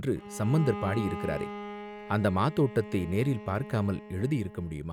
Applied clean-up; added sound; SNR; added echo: none; Bowed string instrument; 11 dB; none.